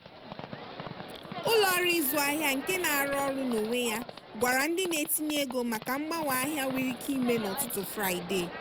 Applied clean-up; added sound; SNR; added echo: none; Livestock, farm animals, working animals; 11 dB; none.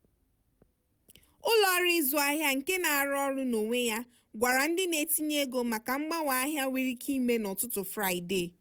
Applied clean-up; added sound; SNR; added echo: none; none; none; none.